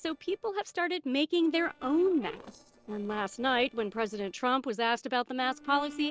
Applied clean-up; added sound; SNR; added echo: neural separator model SepFormer DNS4.